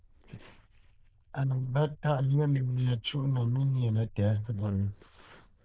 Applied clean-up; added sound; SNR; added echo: neural diffusion model UNIVERSE++.